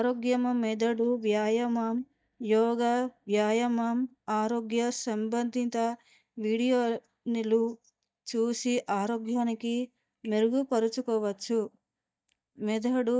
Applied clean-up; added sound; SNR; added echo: neural mask model DeepFilterNet 3.